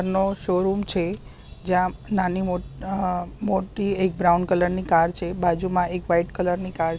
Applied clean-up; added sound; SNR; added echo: none; none; none; none.